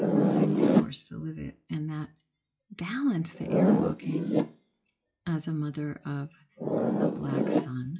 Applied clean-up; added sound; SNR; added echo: classical method WPE with log-MMSE.